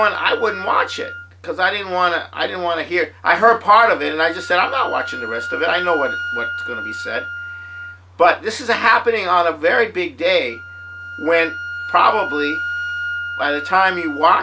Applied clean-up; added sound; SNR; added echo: none; Wind instrument, woodwind instrument; 10 dB; none.